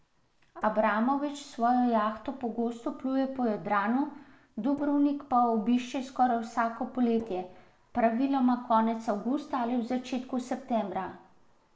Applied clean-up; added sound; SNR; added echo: neural separator model SepFormer DNS4.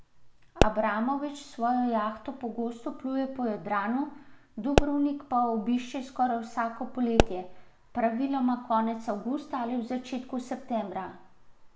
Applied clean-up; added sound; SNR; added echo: none; Explosion; 0 dB; reverberation time 0.5 s.